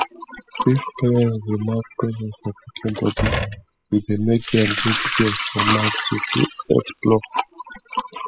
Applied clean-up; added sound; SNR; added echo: classical method spectral subtraction.